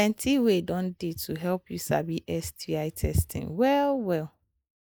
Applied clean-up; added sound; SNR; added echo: neural mask model Resemble Enhance denoiser.